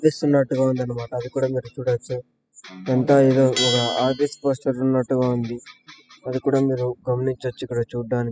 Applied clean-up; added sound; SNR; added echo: classical method spectral subtraction.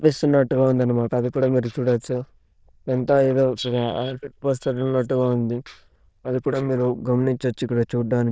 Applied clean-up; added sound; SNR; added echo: neural diffusion model UNIVERSE++.